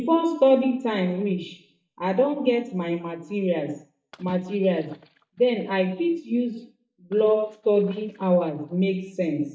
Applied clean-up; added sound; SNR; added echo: neural mask model DeepFilterNet 3.